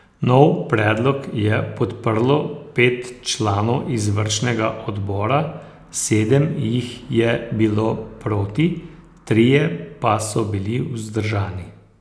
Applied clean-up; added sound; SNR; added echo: none; none; none; none.